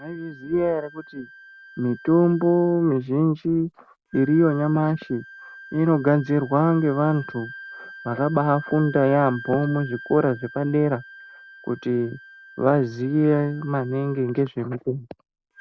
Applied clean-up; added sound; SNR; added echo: none; Wind instrument, woodwind instrument; 20 dB; none.